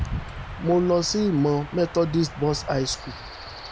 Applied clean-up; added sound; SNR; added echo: none; Stream / Chirp, tweet / Wind; 11 dB; none.